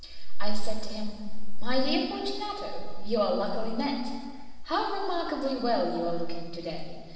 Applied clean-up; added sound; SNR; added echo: none; none; none; reverberation time 1.6 s.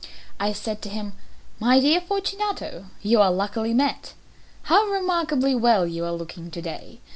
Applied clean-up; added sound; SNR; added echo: none; none; none; none.